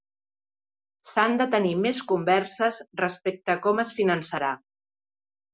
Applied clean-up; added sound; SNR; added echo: none; none; none; none.